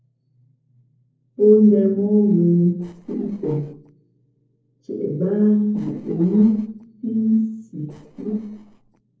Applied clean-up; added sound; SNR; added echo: neural separator model SepFormer DNS4.